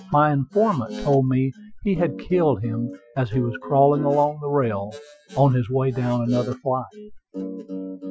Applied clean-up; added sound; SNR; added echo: classical method Wiener filter.